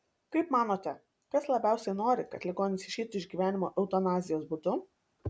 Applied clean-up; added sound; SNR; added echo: none; none; none; none.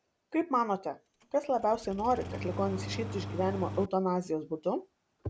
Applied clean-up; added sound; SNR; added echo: none; Engine starting; 8 dB; none.